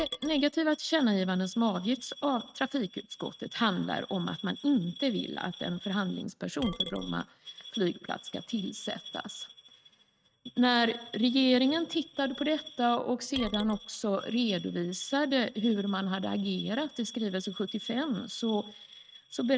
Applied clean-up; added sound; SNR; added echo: neural mask model RNNoise.